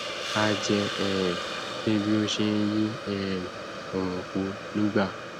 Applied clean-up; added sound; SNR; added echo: none; Hiss; 6 dB; none.